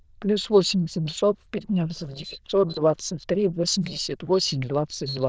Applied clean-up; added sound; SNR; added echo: neural diffusion model UNIVERSE++.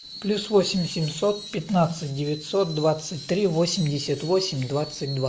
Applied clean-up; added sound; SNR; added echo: none; Screech; 16 dB; none.